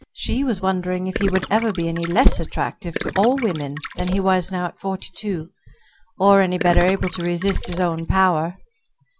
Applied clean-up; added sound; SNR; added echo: none; Gurgling; 11 dB; none.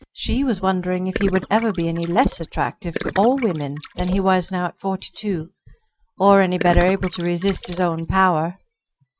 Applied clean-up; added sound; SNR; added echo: neural mask model RNNoise.